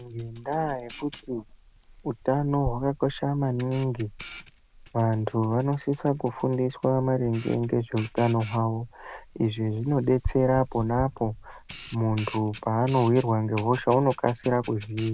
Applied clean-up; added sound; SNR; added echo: none; Camera; 15 dB; none.